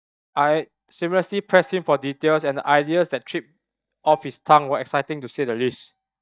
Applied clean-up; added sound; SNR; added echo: neural mask model DeepFilterNet 3.